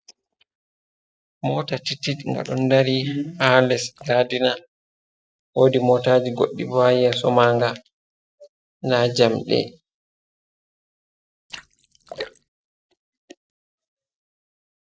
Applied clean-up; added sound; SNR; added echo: neural mask model DeepFilterNet 3.